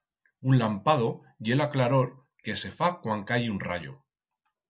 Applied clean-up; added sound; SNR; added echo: none; none; none; none.